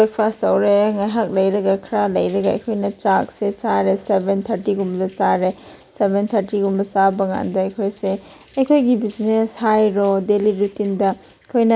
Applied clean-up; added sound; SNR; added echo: none; none; none; none.